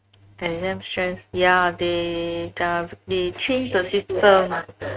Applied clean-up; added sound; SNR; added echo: neural mask model RNNoise.